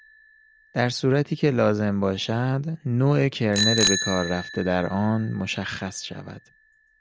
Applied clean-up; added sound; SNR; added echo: none; Bicycle bell; 8 dB; none.